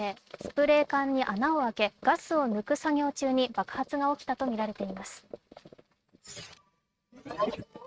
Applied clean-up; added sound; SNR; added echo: neural mask model RNNoise.